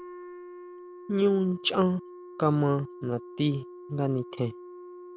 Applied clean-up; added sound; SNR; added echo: none; Wind instrument, woodwind instrument; 15 dB; none.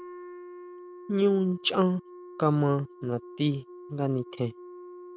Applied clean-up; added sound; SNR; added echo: neural mask model RNNoise.